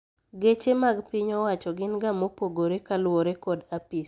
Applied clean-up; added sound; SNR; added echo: none; none; none; none.